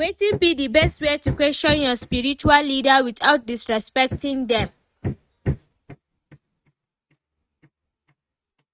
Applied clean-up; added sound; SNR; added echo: neural mask model RNNoise.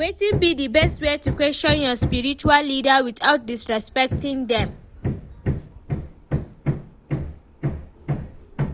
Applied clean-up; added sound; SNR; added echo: none; Hammer; 6 dB; none.